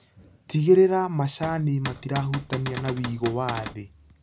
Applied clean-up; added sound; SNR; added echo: none; Cupboard open or close / Door; 11 dB; none.